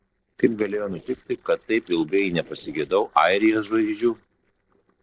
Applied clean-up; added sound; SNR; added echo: neural separator model SepFormer DNS4.